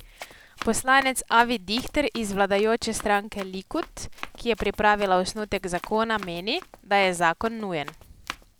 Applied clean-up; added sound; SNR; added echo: none; Run; 19 dB; none.